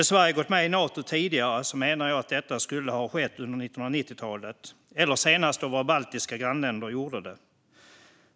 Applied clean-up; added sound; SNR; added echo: none; none; none; none.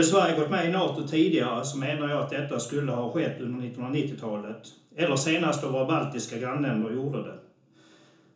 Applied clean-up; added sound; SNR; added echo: none; none; none; reverberation time 0.7 s.